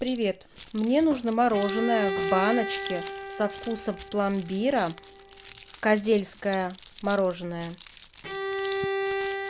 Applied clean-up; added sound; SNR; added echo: none; Bowed string instrument + Keys jangling; 6 dB; none.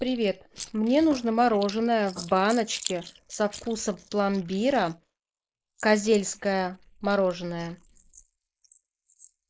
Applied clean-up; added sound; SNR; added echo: neural mask model Resemble Enhance denoiser.